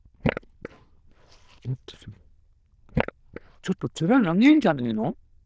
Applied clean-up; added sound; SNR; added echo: neural diffusion model UNIVERSE++.